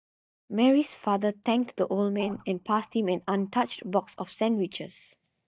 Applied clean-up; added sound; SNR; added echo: neural mask model DeepFilterNet 3.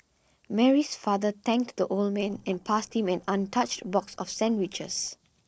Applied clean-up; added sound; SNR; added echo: neural separator model SepFormer DNS4.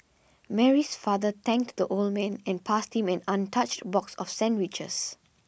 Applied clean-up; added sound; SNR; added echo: none; none; none; none.